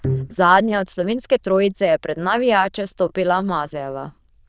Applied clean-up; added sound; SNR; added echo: neural diffusion model UNIVERSE++.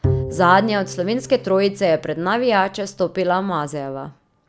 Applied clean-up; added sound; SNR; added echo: none; Bowed string instrument; 9 dB; none.